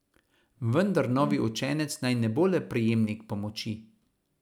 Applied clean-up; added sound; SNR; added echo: none; Whoosh, swoosh, swish; 14 dB; none.